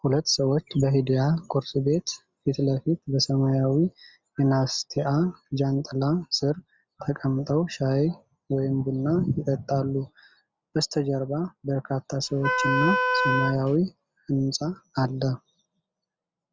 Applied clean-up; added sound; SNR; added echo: none; Wind instrument, woodwind instrument; -1 dB; none.